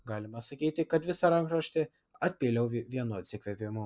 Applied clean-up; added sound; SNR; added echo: none; none; none; none.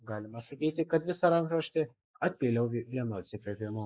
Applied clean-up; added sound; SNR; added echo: neural mask model Resemble Enhance denoiser.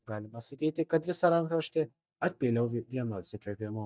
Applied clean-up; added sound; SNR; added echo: neural mask model DeepFilterNet 3.